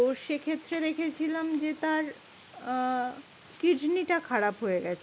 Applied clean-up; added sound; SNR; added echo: none; none; none; none.